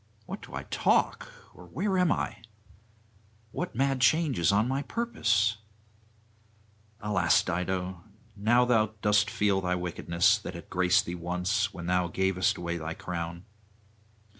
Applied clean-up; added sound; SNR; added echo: none; none; none; none.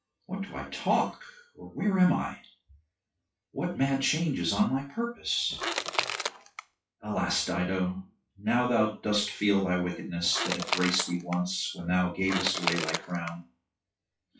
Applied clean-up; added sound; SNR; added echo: classical method WPE with log-MMSE.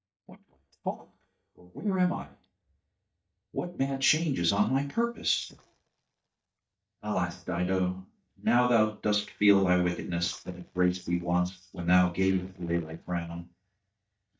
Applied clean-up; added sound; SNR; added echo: neural mask model DeepFilterNet 3.